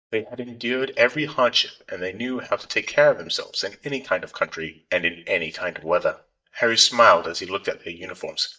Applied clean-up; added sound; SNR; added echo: neural mask model DeepFilterNet 3.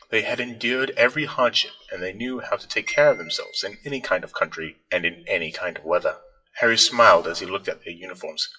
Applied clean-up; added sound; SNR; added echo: classical method WPE with log-MMSE.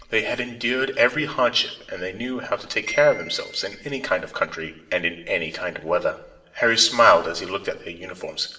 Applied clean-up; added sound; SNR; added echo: none; Marimba, xylophone; 18 dB; reverberation time 0.8 s.